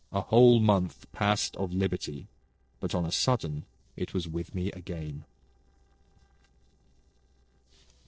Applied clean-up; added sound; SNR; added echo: neural separator model SepFormer DNS4.